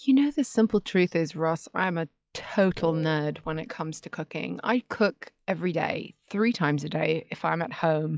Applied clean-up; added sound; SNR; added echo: classical method log-MMSE.